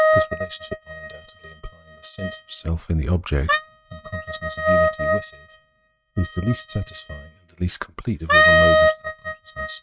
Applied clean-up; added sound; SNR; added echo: neural mask model RNNoise.